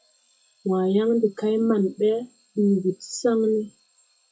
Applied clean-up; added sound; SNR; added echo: classical method WPE with log-MMSE.